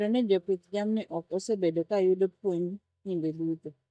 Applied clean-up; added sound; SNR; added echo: neural mask model DeepFilterNet 3.